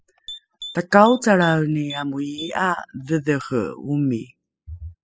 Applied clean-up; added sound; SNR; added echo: classical method spectral subtraction.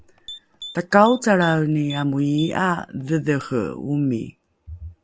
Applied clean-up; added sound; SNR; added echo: none; Typing; 19 dB; none.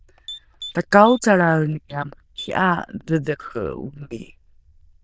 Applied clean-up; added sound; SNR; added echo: neural diffusion model UNIVERSE++.